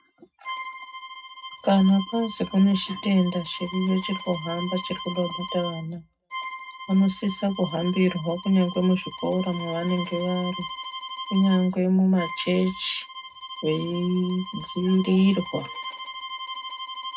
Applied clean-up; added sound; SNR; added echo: none; Bowed string instrument; 11 dB; reverberation time 0.3 s.